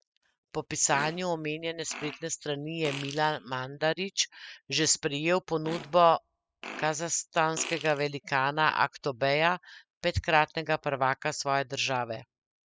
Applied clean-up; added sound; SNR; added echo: classical method spectral subtraction.